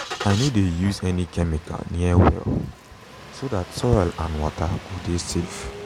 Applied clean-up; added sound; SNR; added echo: none; Engine starting; 14 dB; none.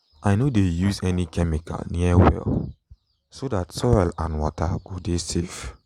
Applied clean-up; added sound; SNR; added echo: none; none; none; none.